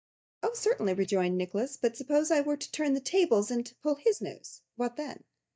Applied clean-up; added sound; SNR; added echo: neural mask model DeepFilterNet 3.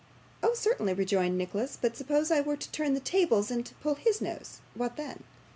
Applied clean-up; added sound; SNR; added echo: none; none; none; none.